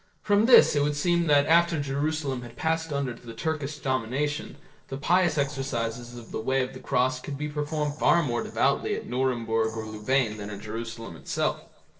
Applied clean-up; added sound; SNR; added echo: neural separator model SepFormer DNS4.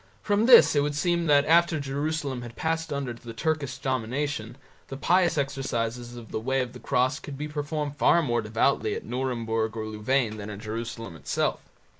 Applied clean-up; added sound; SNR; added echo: none; none; none; none.